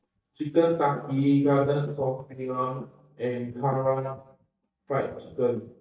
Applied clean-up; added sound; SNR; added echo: neural mask model DeepFilterNet 3.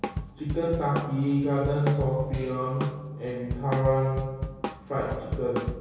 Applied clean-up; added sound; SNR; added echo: none; Drum kit; 7 dB; reverberation time 1.2 s.